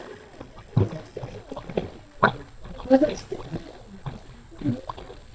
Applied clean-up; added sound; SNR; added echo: neural mask model DeepFilterNet 3.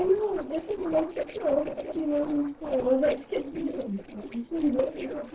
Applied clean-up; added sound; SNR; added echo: neural separator model SepFormer DNS4.